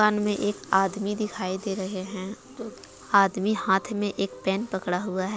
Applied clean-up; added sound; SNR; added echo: none; none; none; none.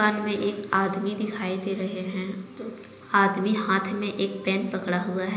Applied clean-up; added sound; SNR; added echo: none; none; none; reverberation time 1.0 s.